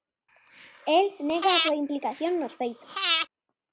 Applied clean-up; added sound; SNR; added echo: none; Breathing; 3 dB; none.